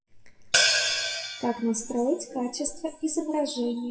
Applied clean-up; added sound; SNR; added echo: classical method WPE with log-MMSE.